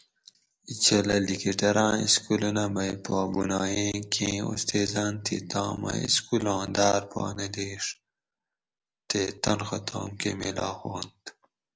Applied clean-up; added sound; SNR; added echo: none; none; none; none.